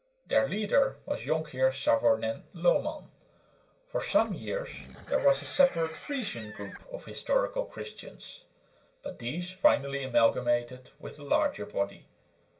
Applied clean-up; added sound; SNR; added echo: none; Livestock, farm animals, working animals; 16 dB; reverberation time 0.1 s.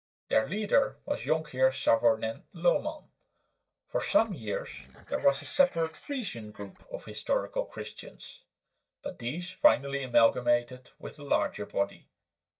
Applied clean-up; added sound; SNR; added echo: neural mask model DeepFilterNet 3.